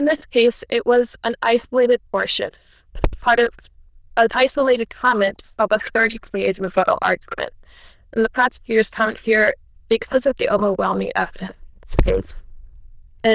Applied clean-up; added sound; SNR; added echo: neural diffusion model UNIVERSE++.